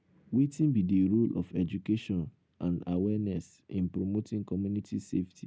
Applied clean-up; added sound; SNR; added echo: none; none; none; none.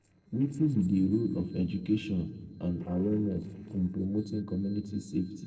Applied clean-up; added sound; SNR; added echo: neural separator model SepFormer DNS4.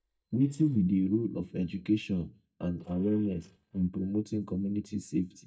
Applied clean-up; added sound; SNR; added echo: neural mask model DeepFilterNet 3.